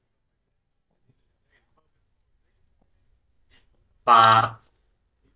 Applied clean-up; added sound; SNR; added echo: neural mask model DeepFilterNet 3.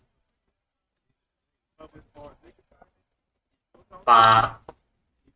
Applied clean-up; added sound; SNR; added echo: neural mask model RNNoise.